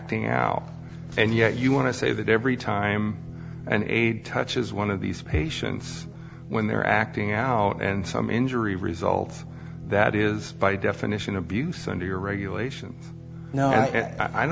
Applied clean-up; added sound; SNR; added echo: none; Guitar; 12 dB; none.